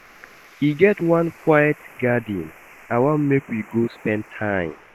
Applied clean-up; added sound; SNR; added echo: neural mask model Resemble Enhance denoiser.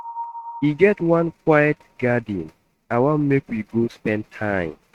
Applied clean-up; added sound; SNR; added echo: neural mask model RNNoise.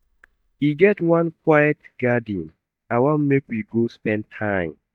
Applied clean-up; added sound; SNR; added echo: neural mask model DeepFilterNet 3.